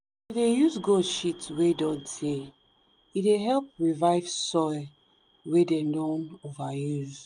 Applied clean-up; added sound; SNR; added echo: none; none; none; none.